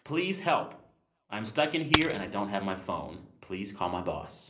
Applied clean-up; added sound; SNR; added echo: none; Coin (dropping); -3 dB; reverberation time 0.5 s.